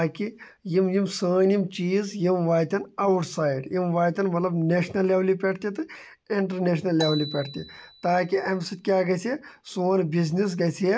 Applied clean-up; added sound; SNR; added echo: none; Marimba, xylophone; 14 dB; none.